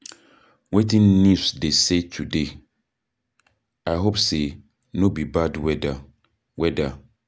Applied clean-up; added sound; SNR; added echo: none; none; none; none.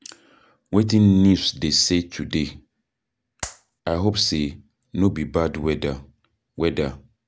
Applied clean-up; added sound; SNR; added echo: neural separator model SepFormer DNS4.